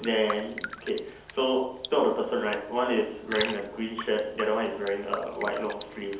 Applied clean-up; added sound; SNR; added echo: none; Raindrop; 12 dB; reverberation time 2.2 s.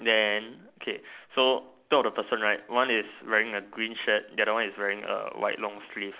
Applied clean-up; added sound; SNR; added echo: none; none; none; none.